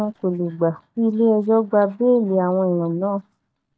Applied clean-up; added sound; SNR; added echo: neural mask model DeepFilterNet 3.